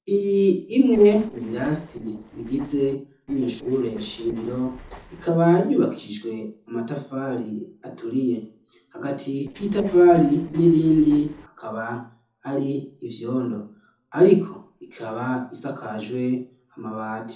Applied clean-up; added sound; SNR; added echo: neural separator model SepFormer DNS4.